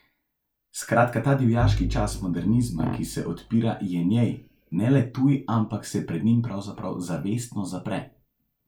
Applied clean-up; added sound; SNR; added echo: none; Bowed string instrument; 6 dB; none.